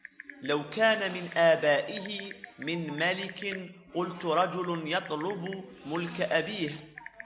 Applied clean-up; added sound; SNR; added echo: none; Typing; 17 dB; none.